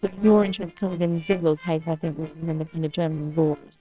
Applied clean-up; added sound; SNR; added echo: neural separator model SepFormer WHAMR!.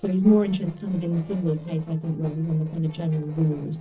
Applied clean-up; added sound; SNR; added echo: neural separator model SepFormer DNS4.